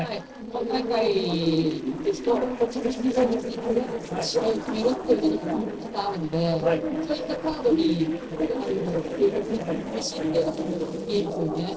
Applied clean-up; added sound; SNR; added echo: neural separator model SepFormer DNS4.